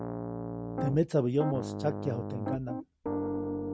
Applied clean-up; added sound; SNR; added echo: none; Piano; 3 dB; none.